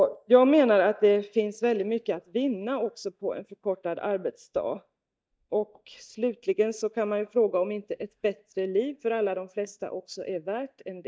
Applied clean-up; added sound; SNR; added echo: neural mask model DeepFilterNet 3.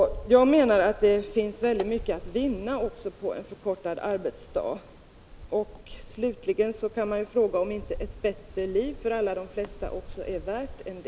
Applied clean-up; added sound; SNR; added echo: none; Wind; 16 dB; none.